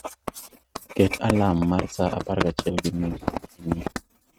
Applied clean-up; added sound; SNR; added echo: neural mask model RNNoise.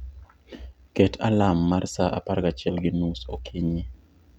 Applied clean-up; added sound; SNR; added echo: none; none; none; none.